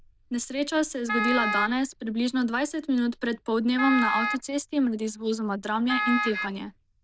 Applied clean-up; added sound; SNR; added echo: neural diffusion model UNIVERSE++.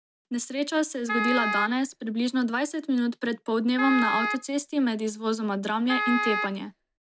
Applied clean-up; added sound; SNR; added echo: none; Wind instrument, woodwind instrument; 3 dB; none.